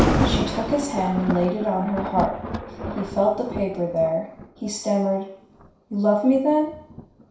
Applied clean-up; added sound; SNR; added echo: none; Thunder; 5 dB; reverberation time 0.6 s.